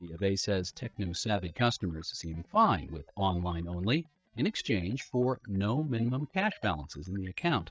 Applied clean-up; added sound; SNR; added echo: neural mask model DeepFilterNet 3.